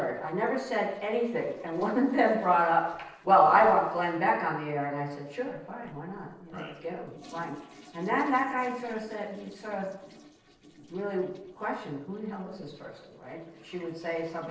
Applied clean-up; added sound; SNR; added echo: neural separator model SepFormer DNS4.